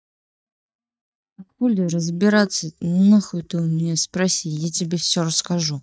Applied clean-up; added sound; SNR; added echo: neural mask model DeepFilterNet 3.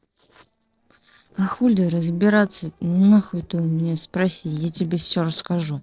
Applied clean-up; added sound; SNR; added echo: neural separator model SepFormer DNS4.